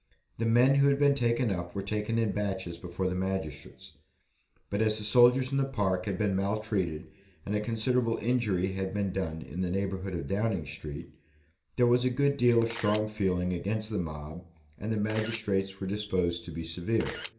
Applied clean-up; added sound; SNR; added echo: none; Camera; 11 dB; reverberation time 0.5 s.